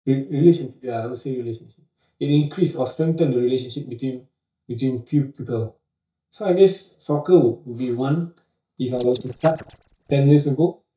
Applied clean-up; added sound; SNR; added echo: neural mask model DeepFilterNet 3.